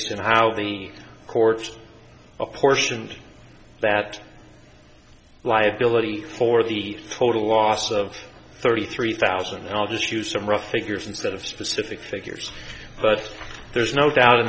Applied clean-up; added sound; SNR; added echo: none; none; none; none.